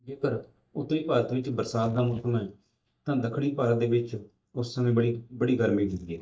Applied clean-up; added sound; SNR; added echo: neural mask model DeepFilterNet 3.